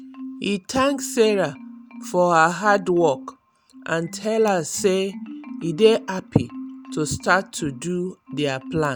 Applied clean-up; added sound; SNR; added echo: none; Marimba, xylophone; 15 dB; none.